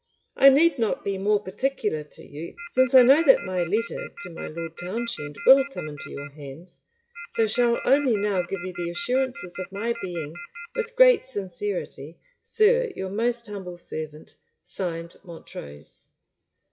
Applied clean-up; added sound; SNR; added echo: classical method WPE with log-MMSE.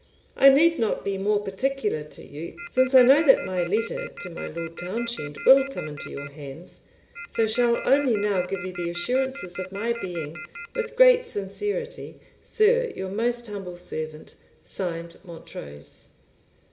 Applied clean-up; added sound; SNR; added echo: none; Telephone; 14 dB; reverberation time 0.9 s.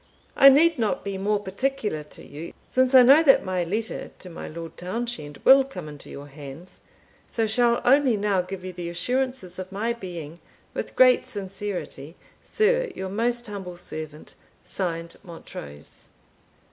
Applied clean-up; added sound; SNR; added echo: none; none; none; none.